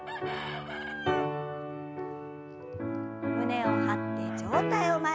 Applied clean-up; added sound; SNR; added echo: none; Chicken, rooster; 13 dB; none.